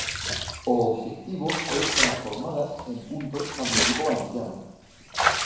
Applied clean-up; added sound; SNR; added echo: none; Bathtub (filling or washing) / Water / Liquid; 0 dB; reverberation time 1.1 s.